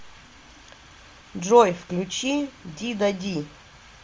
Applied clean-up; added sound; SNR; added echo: none; none; none; none.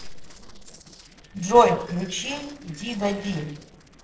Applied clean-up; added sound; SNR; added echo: neural separator model SepFormer DNS4.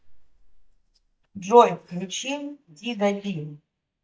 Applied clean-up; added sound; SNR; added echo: neural mask model DeepFilterNet 3.